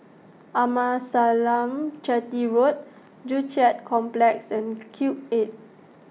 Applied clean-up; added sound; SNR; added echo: none; none; none; none.